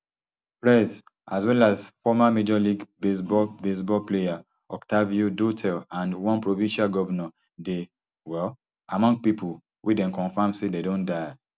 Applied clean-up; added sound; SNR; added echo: none; none; none; none.